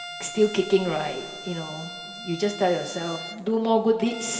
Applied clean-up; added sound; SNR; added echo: none; Bowed string instrument; 13 dB; reverberation time 2.8 s.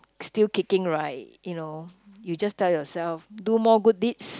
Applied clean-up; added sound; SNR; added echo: none; none; none; none.